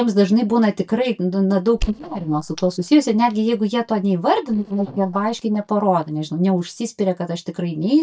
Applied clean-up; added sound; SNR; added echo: neural mask model DeepFilterNet 3.